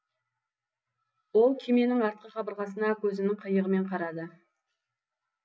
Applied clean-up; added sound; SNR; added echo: none; none; none; none.